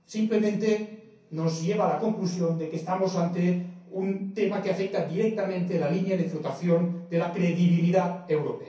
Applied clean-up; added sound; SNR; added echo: none; none; none; reverberation time 0.6 s.